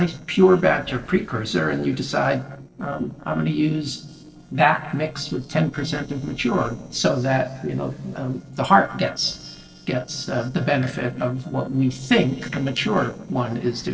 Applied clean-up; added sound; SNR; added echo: neural separator model SepFormer DNS4.